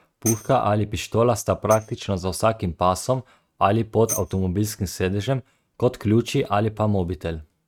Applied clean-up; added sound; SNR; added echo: neural mask model RNNoise.